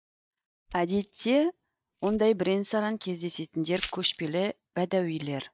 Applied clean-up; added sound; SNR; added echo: neural mask model DeepFilterNet 3.